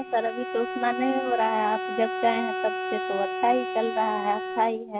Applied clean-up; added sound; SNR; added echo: none; Bowed string instrument; 5 dB; none.